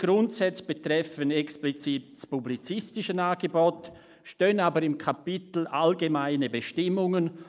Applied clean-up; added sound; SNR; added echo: neural mask model Resemble Enhance denoiser.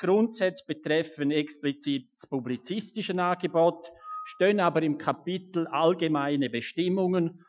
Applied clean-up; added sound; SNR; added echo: classical method Wiener filter.